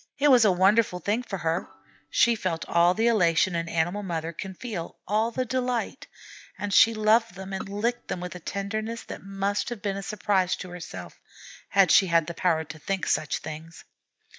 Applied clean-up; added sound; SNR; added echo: neural mask model DeepFilterNet 3.